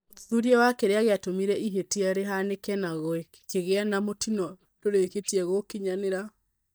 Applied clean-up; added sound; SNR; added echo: neural mask model DeepFilterNet 3.